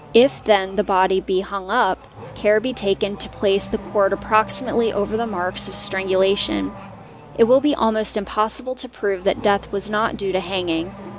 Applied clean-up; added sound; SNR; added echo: none; Race car, auto racing / Accelerating, revving, vroom; 17 dB; none.